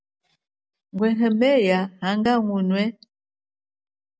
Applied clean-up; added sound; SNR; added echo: none; none; none; none.